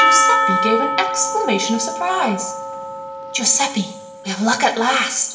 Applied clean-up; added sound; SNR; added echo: none; Percussion; 1 dB; reverberation time 1.0 s.